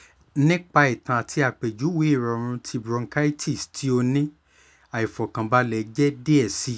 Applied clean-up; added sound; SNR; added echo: none; none; none; none.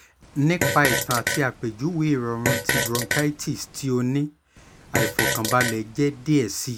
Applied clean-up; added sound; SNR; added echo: none; Fart; 3 dB; none.